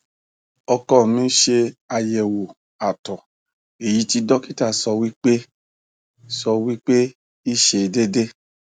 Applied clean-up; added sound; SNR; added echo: none; none; none; none.